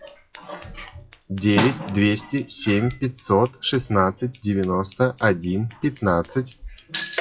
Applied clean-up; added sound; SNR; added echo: classical method WPE with log-MMSE.